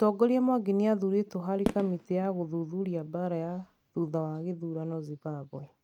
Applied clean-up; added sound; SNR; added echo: neural mask model RNNoise.